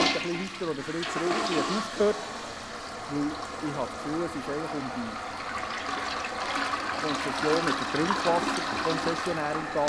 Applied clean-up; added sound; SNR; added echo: none; Toilet flush; -1 dB; none.